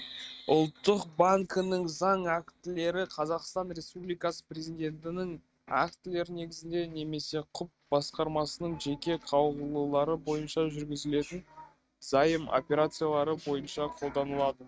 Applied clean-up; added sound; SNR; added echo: neural mask model RNNoise.